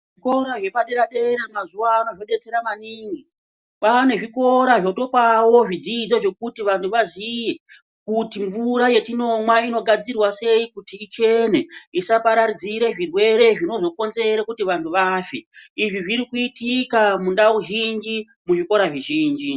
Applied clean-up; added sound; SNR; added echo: none; none; none; none.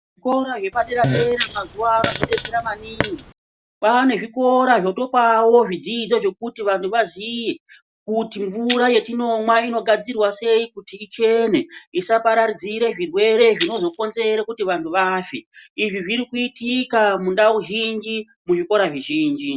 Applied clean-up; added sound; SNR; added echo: none; Shatter + Fart; 10 dB; none.